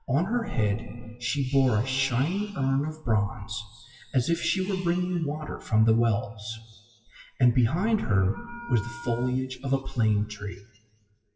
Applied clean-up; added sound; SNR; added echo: classical method WPE with log-MMSE.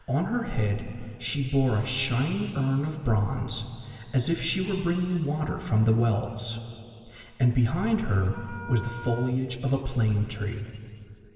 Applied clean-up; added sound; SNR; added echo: none; Wind instrument, woodwind instrument; 18 dB; reverberation time 2.6 s.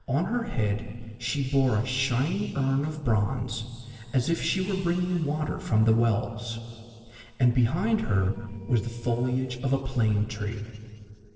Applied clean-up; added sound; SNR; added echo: neural separator model SepFormer DNS4.